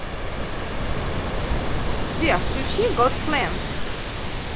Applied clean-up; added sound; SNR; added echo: none; Ocean; -3 dB; none.